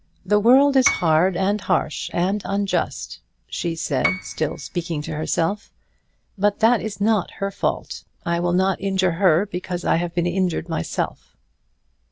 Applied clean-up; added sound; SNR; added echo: none; Piano; 10 dB; none.